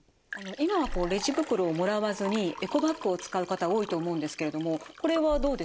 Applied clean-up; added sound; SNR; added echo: none; Liquid; 12 dB; none.